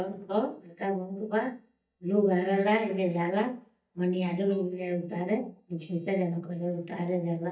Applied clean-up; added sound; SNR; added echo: neural mask model DeepFilterNet 3.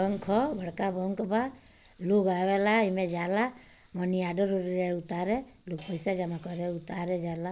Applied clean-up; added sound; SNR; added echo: none; none; none; none.